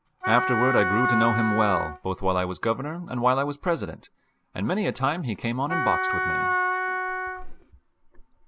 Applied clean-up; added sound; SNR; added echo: none; Wind instrument, woodwind instrument; 0 dB; none.